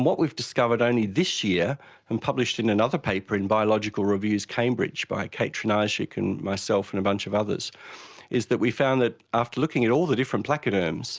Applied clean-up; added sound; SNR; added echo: none; none; none; none.